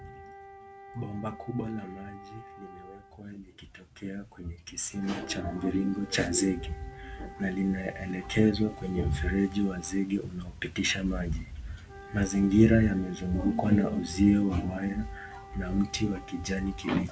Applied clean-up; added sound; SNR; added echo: none; Wind instrument, woodwind instrument; 19 dB; none.